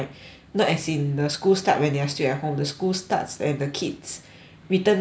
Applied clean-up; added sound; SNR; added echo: none; none; none; none.